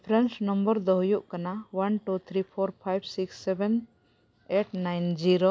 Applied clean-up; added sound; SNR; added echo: none; none; none; none.